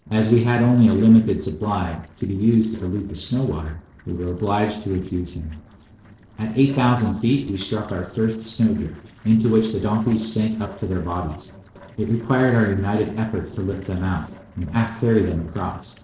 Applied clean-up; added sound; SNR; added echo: neural separator model SepFormer DNS4.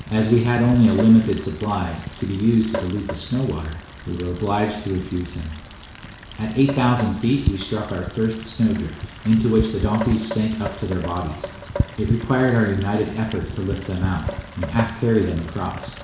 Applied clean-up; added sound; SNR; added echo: none; Rain; 10 dB; reverberation time 0.7 s.